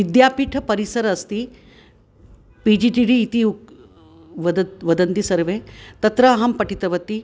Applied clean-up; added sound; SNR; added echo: none; none; none; none.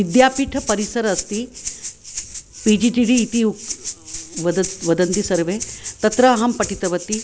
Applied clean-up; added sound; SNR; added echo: none; Rattle (instrument) + Rattle (instrument); 11 dB; none.